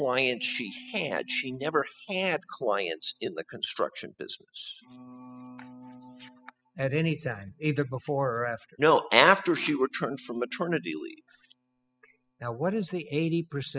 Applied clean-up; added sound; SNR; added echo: classical method spectral subtraction.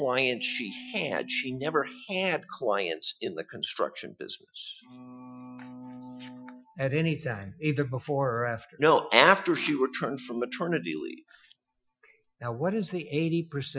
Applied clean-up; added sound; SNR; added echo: classical method Wiener filter.